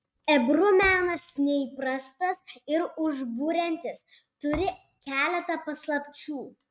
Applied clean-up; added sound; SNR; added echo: neural mask model RNNoise.